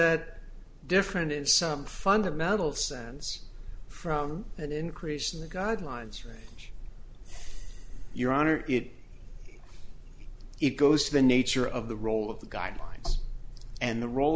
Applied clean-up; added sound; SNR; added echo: none; none; none; none.